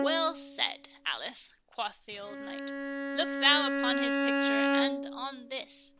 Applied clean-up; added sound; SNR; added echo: none; Bowed string instrument; 0 dB; none.